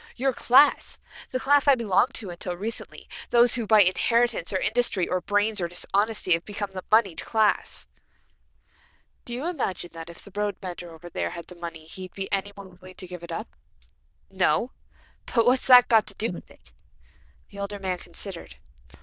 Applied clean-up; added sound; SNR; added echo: neural diffusion model UNIVERSE++.